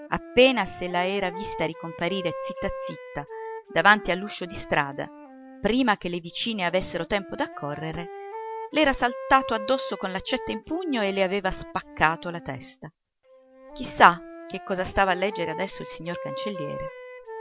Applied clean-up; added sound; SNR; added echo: none; Wind instrument, woodwind instrument; 12 dB; none.